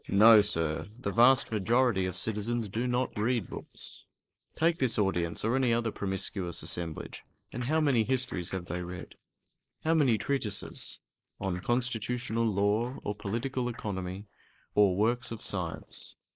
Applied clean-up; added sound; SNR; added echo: neural mask model Resemble Enhance denoiser.